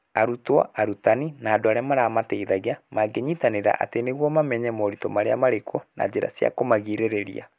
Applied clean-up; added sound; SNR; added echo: none; none; none; none.